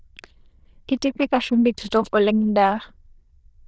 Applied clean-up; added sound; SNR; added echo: neural diffusion model UNIVERSE++.